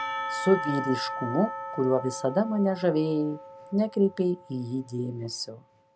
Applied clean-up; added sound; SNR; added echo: none; Church bell / Percussion; 9 dB; none.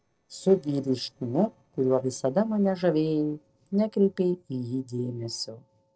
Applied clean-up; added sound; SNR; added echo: neural separator model SepFormer DNS4.